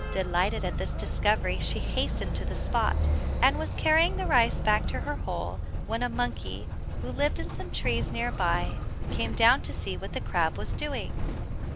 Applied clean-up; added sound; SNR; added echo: none; Motor vehicle (road); 0 dB; none.